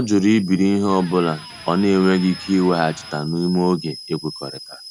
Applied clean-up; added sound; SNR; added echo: none; Boiling / Alarm + Electric guitar; 18 dB; none.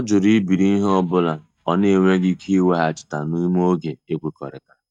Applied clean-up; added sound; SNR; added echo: neural mask model DeepFilterNet 3.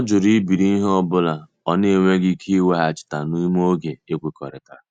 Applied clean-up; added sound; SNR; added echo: none; none; none; none.